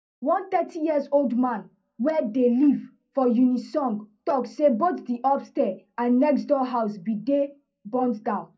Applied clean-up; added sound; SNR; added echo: none; none; none; reverberation time 0.2 s.